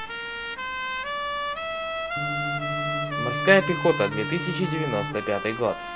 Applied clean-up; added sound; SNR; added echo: none; Organ + Trumpet; 2 dB; none.